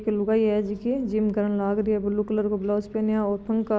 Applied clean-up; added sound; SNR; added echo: none; none; none; none.